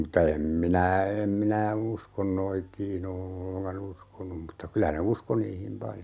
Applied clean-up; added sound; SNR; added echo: none; none; none; none.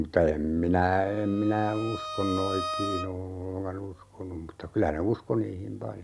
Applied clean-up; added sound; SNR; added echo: none; Bowed string instrument; 9 dB; none.